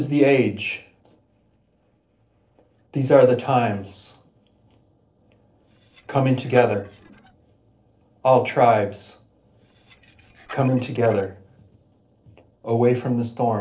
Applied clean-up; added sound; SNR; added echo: neural separator model SepFormer DNS4.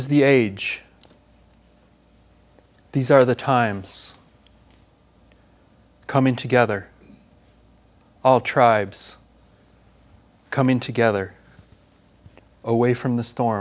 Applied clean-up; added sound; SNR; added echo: none; none; none; none.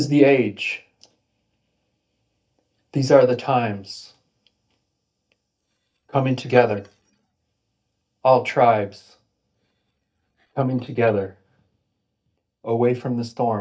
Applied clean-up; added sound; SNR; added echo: neural mask model DeepFilterNet 3.